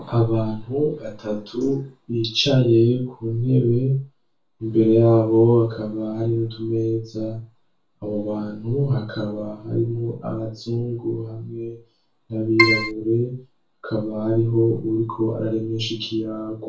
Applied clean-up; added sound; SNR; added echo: none; Keyboard (musical); -3 dB; reverberation time 0.3 s.